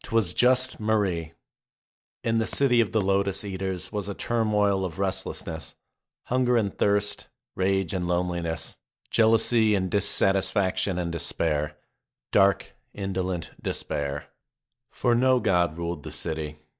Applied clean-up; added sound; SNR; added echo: neural mask model DeepFilterNet 3.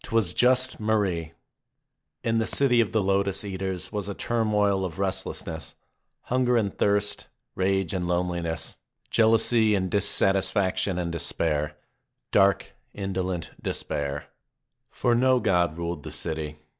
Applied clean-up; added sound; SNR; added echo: neural mask model Resemble Enhance denoiser.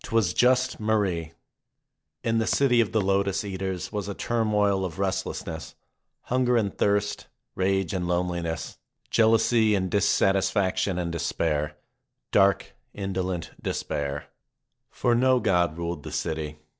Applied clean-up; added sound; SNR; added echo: neural separator model SepFormer DNS4.